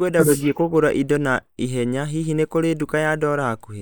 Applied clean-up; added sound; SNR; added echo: neural mask model Resemble Enhance denoiser.